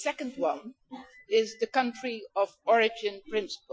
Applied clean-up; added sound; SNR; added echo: classical method Wiener filter.